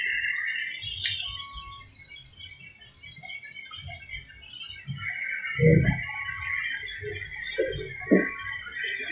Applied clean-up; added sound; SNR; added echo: classical method log-MMSE.